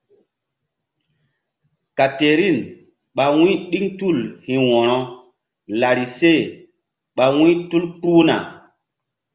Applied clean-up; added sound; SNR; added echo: none; none; none; none.